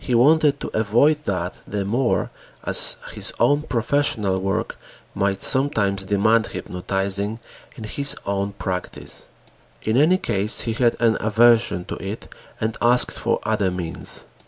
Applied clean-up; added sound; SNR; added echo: none; none; none; none.